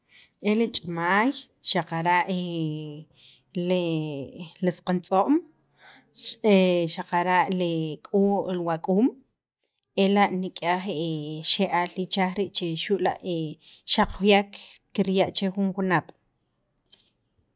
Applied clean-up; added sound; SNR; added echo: none; none; none; none.